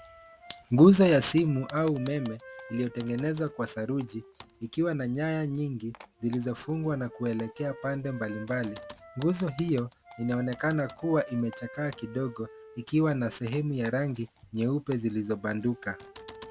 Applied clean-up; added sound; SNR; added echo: none; Wind instrument, woodwind instrument + Typing; 19 dB; none.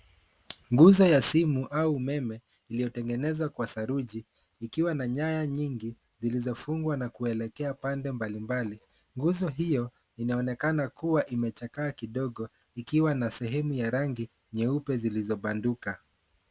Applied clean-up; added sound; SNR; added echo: none; none; none; none.